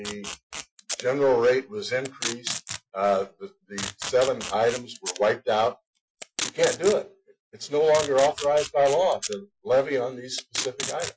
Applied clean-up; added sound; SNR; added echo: classical method Wiener filter.